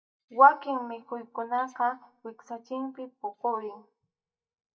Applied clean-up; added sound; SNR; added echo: neural mask model DeepFilterNet 3.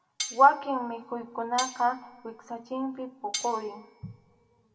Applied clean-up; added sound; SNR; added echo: none; Cutlery, silverware; 12 dB; reverberation time 0.9 s.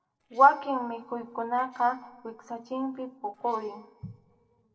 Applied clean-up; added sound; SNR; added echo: neural separator model SepFormer DNS4.